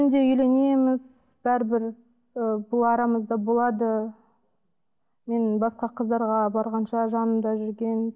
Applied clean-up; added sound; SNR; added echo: none; none; none; none.